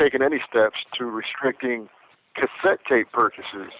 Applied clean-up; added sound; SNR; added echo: none; none; none; none.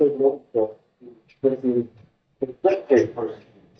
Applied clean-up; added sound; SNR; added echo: neural mask model DeepFilterNet 3.